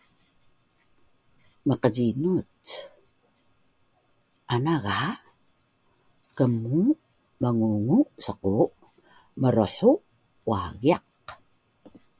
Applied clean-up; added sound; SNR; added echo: none; none; none; none.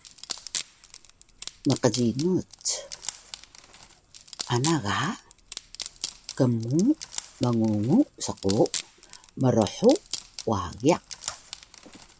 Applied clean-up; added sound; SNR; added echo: none; Wood; 13 dB; none.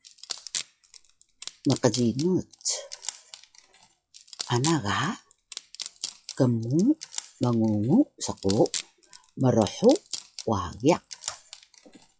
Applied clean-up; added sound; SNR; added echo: classical method log-MMSE.